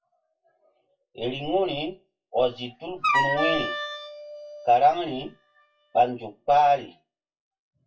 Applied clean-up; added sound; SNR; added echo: classical method WPE with log-MMSE.